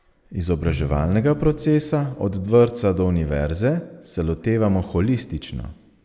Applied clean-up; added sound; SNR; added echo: none; Piano; 16 dB; none.